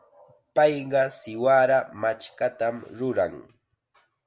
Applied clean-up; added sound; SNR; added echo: none; none; none; none.